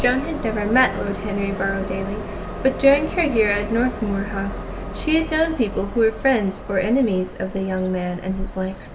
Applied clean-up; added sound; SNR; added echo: none; Train; 8 dB; reverberation time 2.0 s.